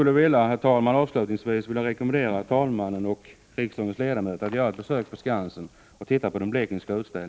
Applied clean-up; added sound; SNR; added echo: none; none; none; none.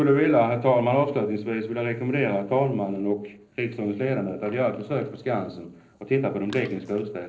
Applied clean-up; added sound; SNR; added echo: neural separator model SepFormer DNS4.